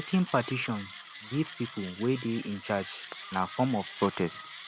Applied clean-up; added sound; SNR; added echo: none; Mechanisms; 13 dB; none.